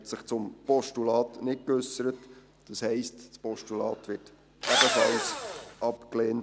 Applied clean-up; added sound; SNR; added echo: none; Engine / Drill; -3 dB; none.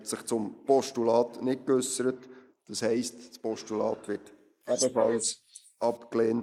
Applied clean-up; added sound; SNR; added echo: neural mask model Resemble Enhance denoiser.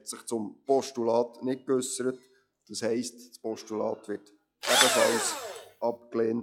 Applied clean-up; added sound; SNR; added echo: classical method log-MMSE.